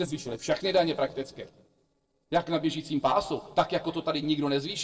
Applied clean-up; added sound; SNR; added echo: neural separator model SepFormer DNS4.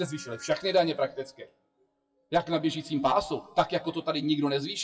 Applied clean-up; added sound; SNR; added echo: classical method WPE with log-MMSE.